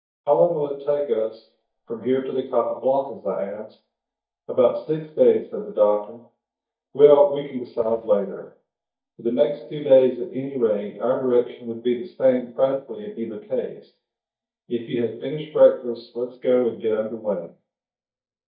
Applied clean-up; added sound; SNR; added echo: neural mask model DeepFilterNet 3.